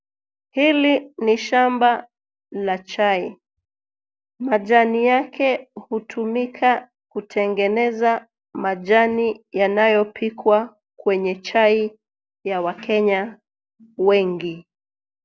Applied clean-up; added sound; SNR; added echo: none; none; none; none.